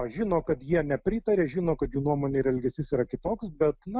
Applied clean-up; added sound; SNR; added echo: none; none; none; none.